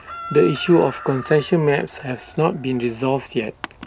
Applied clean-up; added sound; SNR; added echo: none; Chicken, rooster; 17 dB; none.